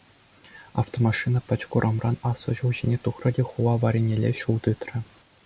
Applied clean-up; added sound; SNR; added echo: none; none; none; none.